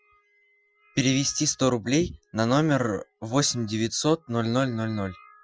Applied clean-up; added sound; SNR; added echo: classical method Wiener filter.